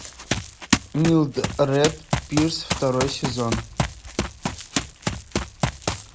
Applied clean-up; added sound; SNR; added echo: none; Run; 2 dB; none.